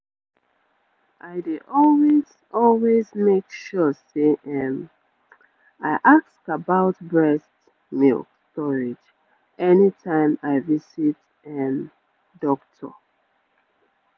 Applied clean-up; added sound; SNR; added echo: none; none; none; none.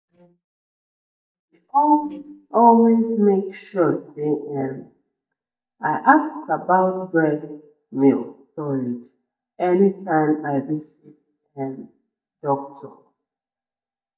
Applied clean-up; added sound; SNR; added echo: neural mask model DeepFilterNet 3.